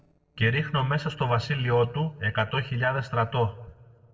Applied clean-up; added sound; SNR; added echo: neural separator model SepFormer DNS4.